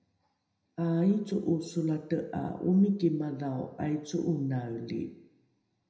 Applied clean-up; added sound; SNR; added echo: none; none; none; reverberation time 0.8 s.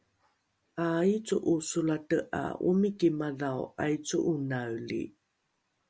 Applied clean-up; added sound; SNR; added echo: none; none; none; none.